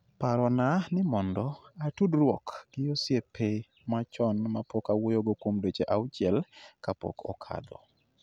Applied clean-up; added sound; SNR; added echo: none; none; none; none.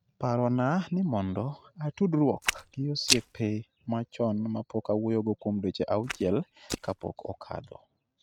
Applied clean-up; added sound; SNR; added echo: neural mask model RNNoise.